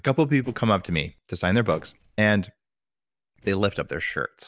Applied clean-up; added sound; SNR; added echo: neural separator model SepFormer DNS4.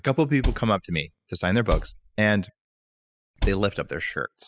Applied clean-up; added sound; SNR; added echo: classical method spectral subtraction.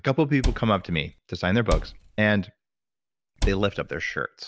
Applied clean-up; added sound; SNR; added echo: none; Cupboard open or close; 4 dB; none.